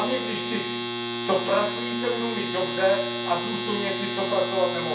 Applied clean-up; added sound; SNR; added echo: none; Domestic sounds, home sounds; 2 dB; reverberation time 0.6 s.